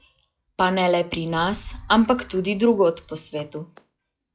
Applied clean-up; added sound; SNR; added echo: classical method log-MMSE.